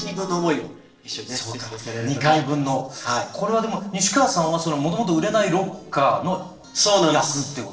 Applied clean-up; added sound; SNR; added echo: neural separator model SepFormer DNS4.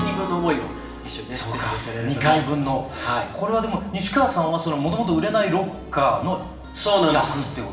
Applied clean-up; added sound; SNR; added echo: none; Acoustic guitar / Strum; 16 dB; reverberation time 1.0 s.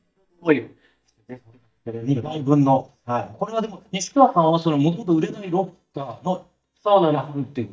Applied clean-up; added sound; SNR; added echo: neural mask model DeepFilterNet 3.